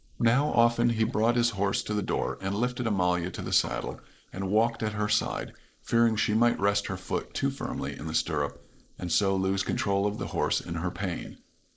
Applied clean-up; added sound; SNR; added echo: neural mask model Resemble Enhance denoiser.